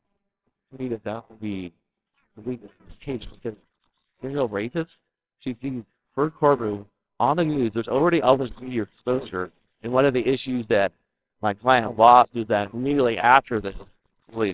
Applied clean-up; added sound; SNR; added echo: neural separator model SepFormer WHAMR!.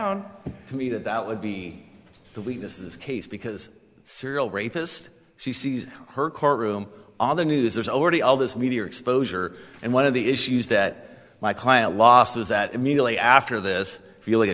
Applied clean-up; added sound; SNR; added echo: none; none; none; none.